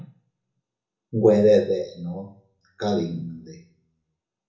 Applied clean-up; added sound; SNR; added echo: none; none; none; reverberation time 0.6 s.